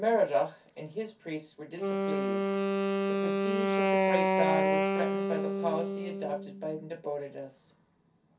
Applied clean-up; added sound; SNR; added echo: none; Wind instrument, woodwind instrument; -4 dB; reverberation time 0.3 s.